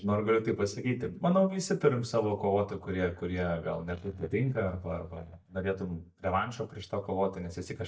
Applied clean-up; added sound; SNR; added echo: neural mask model DeepFilterNet 3.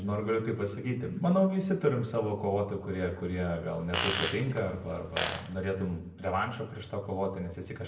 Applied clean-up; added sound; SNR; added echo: none; Fart; 5 dB; reverberation time 0.6 s.